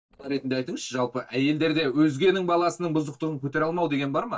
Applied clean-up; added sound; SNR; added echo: neural mask model DeepFilterNet 3.